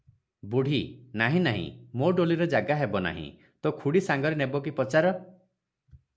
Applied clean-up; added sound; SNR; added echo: none; none; none; none.